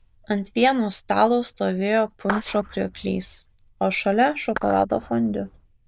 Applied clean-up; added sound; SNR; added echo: neural diffusion model UNIVERSE++.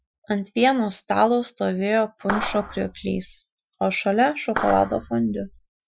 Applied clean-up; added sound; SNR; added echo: classical method Wiener filter.